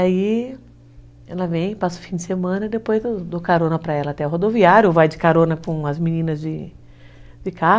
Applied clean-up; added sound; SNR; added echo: none; none; none; none.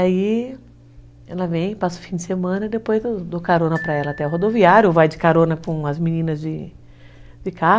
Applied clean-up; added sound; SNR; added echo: none; Glockenspiel; 18 dB; none.